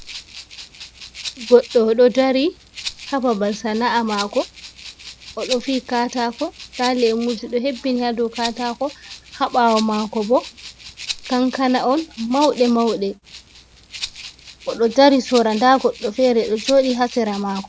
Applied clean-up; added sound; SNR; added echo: none; Rattle (instrument); 15 dB; none.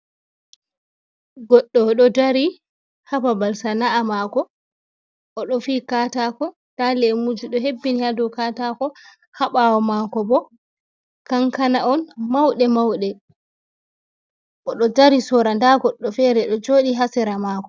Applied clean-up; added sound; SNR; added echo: none; none; none; none.